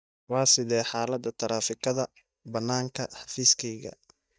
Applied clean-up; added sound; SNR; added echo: neural mask model DeepFilterNet 3.